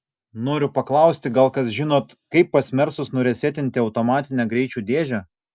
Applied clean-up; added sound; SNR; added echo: none; none; none; none.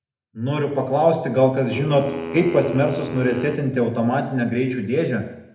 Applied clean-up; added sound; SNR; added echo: none; Wind instrument, woodwind instrument; 12 dB; reverberation time 0.7 s.